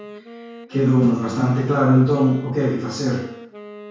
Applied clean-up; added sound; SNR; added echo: none; Wind instrument, woodwind instrument; 19 dB; reverberation time 0.6 s.